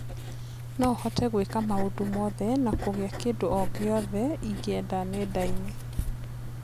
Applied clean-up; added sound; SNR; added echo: none; Writing; 3 dB; none.